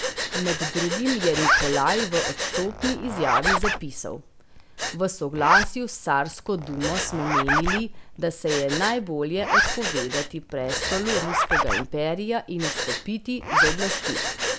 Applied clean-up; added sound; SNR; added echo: none; Breathing + Zipper (clothing); -1 dB; none.